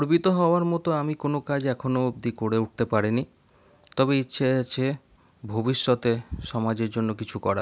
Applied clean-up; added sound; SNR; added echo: none; none; none; none.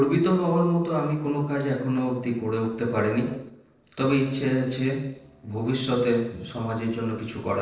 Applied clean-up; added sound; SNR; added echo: neural separator model SepFormer DNS4.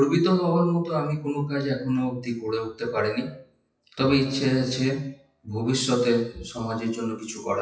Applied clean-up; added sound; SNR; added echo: classical method WPE with log-MMSE.